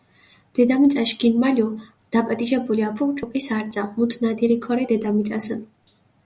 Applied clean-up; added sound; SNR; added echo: none; none; none; none.